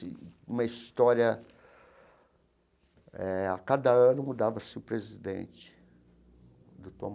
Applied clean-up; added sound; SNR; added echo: none; none; none; none.